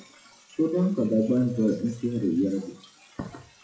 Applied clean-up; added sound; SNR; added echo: classical method WPE with log-MMSE.